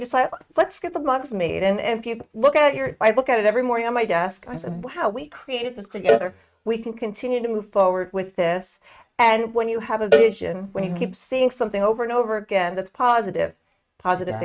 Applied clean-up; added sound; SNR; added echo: neural mask model RNNoise.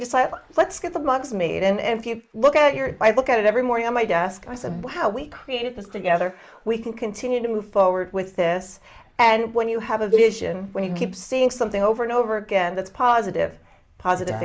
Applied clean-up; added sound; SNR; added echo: neural mask model Resemble Enhance denoiser.